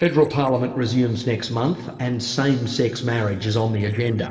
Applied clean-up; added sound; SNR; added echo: neural separator model SepFormer DNS4.